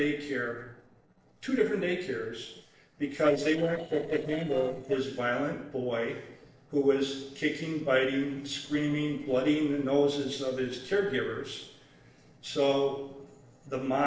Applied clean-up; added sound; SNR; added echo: neural separator model SepFormer DNS4.